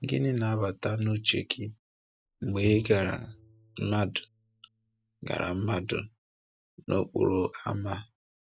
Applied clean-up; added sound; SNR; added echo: neural mask model RNNoise.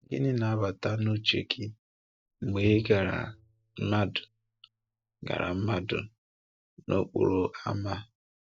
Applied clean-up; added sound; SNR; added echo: neural mask model DeepFilterNet 3.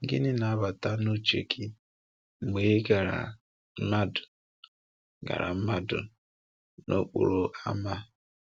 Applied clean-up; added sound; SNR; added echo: none; none; none; none.